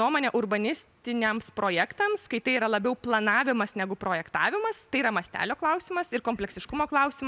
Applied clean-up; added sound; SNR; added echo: none; none; none; none.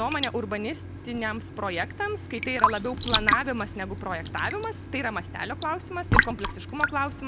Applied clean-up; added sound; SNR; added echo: none; Raindrop / Drip / Trickle, dribble; -1 dB; none.